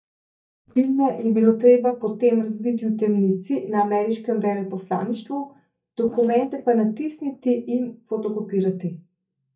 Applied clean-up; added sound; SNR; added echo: neural mask model DeepFilterNet 3.